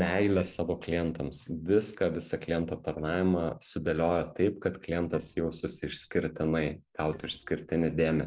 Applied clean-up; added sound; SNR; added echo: neural separator model SepFormer DNS4.